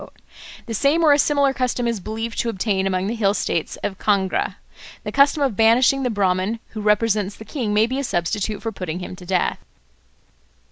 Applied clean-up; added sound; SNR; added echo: none; none; none; none.